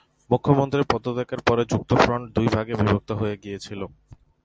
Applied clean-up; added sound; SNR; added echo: none; none; none; none.